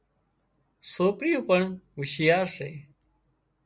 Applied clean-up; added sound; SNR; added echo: none; none; none; none.